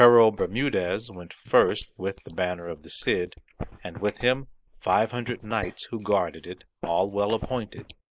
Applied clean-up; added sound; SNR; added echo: neural mask model Resemble Enhance denoiser.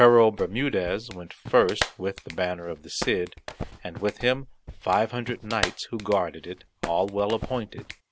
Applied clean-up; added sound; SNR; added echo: none; Clapping; 12 dB; none.